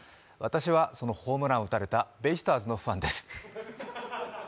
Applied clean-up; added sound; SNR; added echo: none; none; none; none.